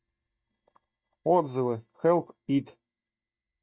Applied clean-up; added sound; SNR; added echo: neural mask model DeepFilterNet 3.